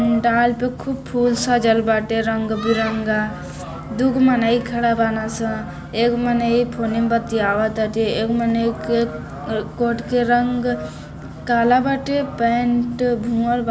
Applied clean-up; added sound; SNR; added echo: none; none; none; none.